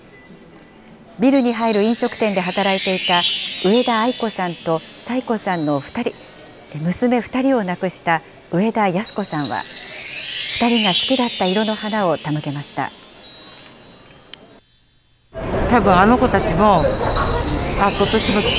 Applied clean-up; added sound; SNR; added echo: none; Wind chime; 11 dB; none.